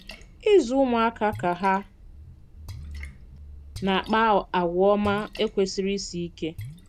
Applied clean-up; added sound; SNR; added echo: none; Splash, splatter; 17 dB; none.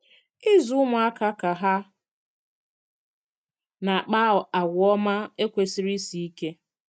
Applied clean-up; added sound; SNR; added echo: none; none; none; none.